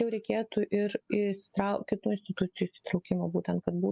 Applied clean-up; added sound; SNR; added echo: none; none; none; none.